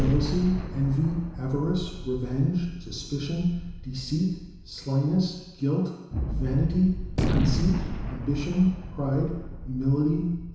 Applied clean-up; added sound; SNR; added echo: none; Gunshot, gunfire; 5 dB; reverberation time 1.0 s.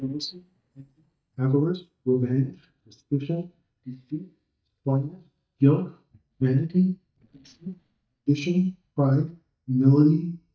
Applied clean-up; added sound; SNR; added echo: neural mask model DeepFilterNet 3.